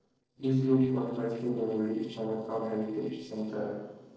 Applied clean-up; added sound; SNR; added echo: neural separator model SepFormer DNS4.